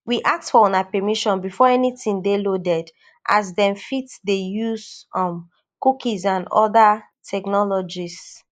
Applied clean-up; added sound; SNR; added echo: neural mask model Resemble Enhance denoiser.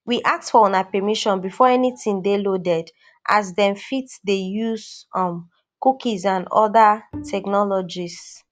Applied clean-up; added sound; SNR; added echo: none; Bowed string instrument; 19 dB; none.